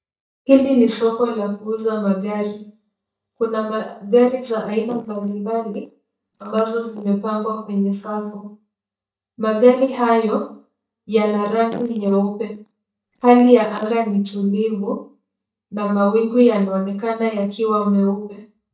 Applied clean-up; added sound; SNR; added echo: neural mask model DeepFilterNet 3.